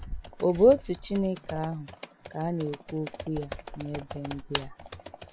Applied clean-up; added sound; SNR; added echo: none; Computer keyboard; 11 dB; none.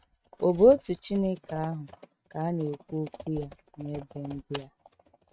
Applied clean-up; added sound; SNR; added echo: neural mask model RNNoise.